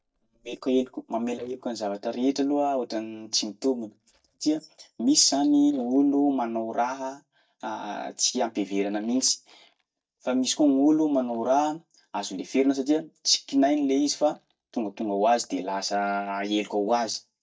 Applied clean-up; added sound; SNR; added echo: neural mask model DeepFilterNet 3.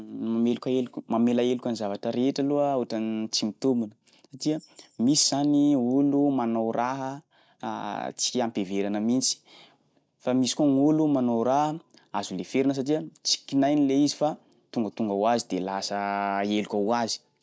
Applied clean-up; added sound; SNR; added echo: none; none; none; none.